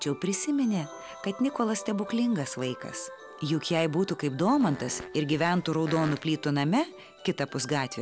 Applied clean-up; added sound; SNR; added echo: none; Fart; 14 dB; none.